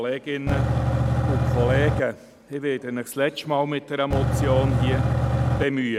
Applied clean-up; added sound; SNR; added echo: none; Engine / Truck / Car; -5 dB; none.